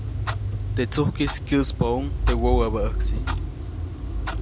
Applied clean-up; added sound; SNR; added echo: none; Clock; -1 dB; none.